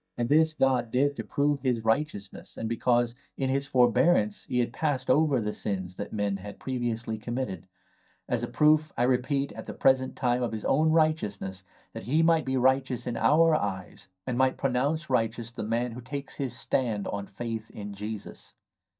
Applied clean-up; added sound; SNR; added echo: neural mask model DeepFilterNet 3.